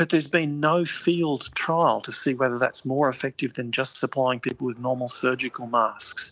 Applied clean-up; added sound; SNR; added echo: none; none; none; none.